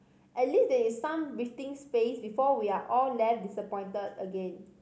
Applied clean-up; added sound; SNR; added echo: none; none; none; none.